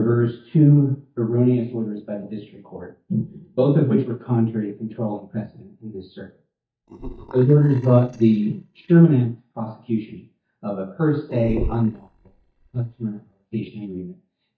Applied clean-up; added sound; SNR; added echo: neural mask model DeepFilterNet 3.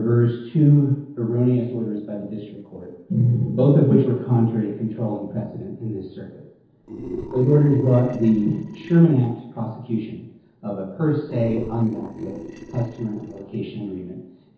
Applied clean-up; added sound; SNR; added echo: neural separator model SepFormer DNS4.